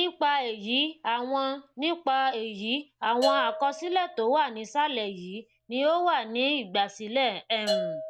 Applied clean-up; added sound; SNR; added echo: none; Bell / Percussion; 10 dB; none.